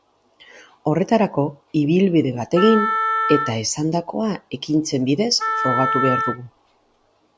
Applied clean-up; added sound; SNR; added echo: none; Wind instrument, woodwind instrument; 3 dB; none.